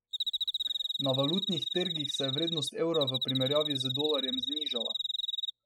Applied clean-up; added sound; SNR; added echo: classical method spectral subtraction.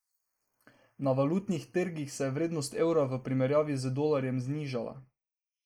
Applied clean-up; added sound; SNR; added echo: neural mask model Resemble Enhance denoiser.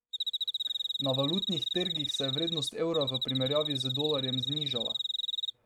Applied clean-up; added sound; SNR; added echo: neural mask model RNNoise.